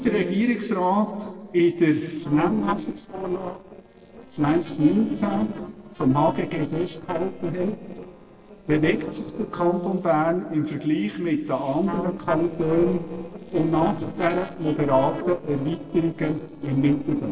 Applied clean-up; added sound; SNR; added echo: neural separator model SepFormer DNS4.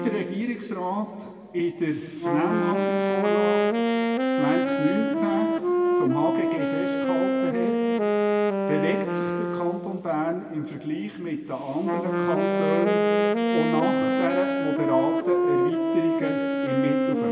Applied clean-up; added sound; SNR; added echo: none; Wind instrument, woodwind instrument; -4 dB; reverberation time 2.0 s.